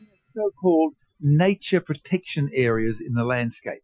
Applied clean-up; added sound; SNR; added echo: classical method Wiener filter.